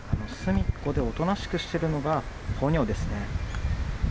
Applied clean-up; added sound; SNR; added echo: none; none; none; none.